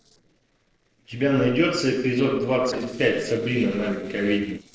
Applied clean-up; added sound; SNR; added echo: neural separator model SepFormer DNS4.